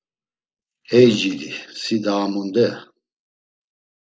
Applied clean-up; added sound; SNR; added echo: neural mask model Resemble Enhance denoiser.